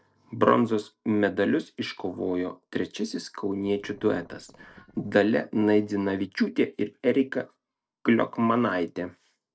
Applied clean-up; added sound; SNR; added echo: neural separator model SepFormer DNS4.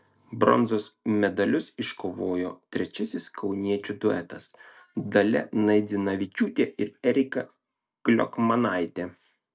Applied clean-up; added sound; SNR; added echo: none; none; none; none.